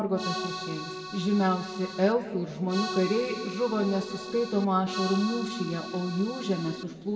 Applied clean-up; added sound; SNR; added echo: none; Accordion; 8 dB; reverberation time 1.9 s.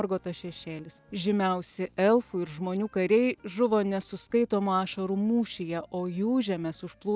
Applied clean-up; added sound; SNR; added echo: none; none; none; none.